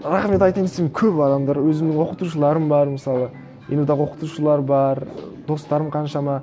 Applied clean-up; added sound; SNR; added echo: none; Bowed string instrument; 19 dB; none.